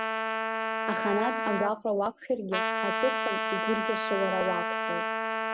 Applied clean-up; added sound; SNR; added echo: none; Trumpet; -1 dB; none.